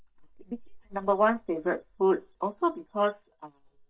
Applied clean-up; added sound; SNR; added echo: neural mask model DeepFilterNet 3.